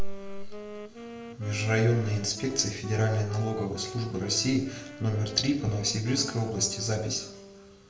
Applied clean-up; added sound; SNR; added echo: none; Wind instrument, woodwind instrument; 14 dB; reverberation time 0.7 s.